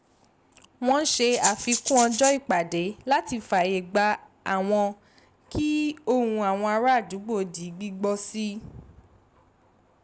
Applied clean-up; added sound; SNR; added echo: none; Rattle (instrument); 2 dB; none.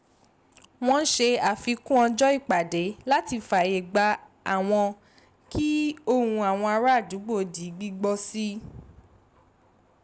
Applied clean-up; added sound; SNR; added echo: none; none; none; none.